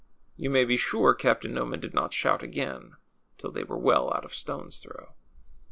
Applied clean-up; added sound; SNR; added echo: none; none; none; none.